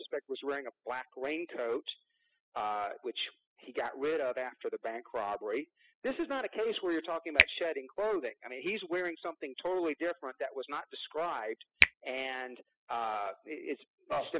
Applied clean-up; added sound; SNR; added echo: classical method spectral subtraction.